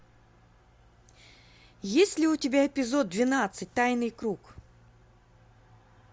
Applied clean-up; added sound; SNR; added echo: none; none; none; none.